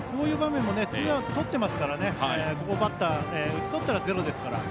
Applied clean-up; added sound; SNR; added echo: none; none; none; none.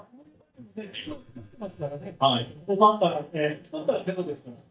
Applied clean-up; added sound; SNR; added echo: neural mask model DeepFilterNet 3.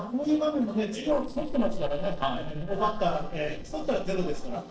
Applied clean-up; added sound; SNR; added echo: neural separator model SepFormer DNS4.